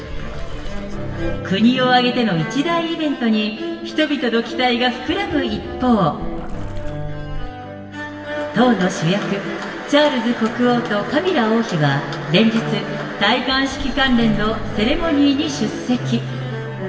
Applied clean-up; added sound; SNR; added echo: none; Water / Splash, splatter; 7 dB; reverberation time 1.8 s.